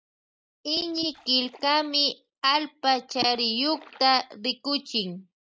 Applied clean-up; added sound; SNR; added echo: neural mask model DeepFilterNet 3.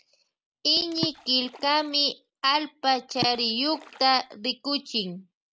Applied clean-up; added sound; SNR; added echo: none; Water / Splash, splatter; 14 dB; none.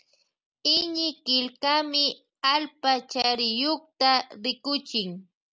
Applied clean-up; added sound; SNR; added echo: none; none; none; none.